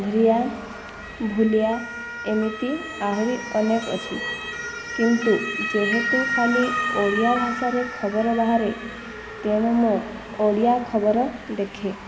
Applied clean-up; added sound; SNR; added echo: none; Motor vehicle (road) / Siren; 7 dB; none.